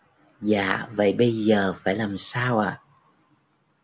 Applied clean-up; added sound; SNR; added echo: none; none; none; none.